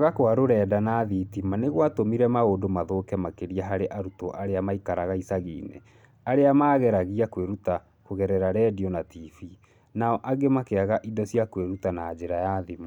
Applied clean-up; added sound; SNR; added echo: none; none; none; none.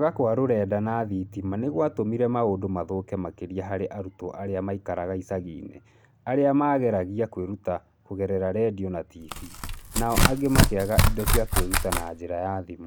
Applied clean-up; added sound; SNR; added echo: none; Tearing; -4 dB; none.